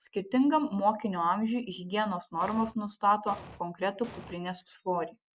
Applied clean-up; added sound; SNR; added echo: none; Explosion; 16 dB; none.